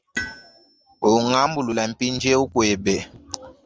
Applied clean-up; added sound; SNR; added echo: none; Tools; 17 dB; none.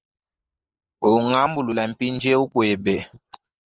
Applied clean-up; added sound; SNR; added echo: neural mask model Resemble Enhance denoiser.